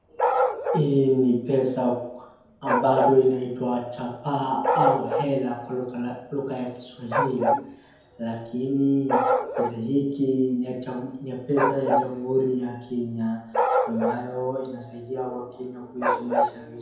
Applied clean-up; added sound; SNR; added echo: none; Bark; 2 dB; reverberation time 0.9 s.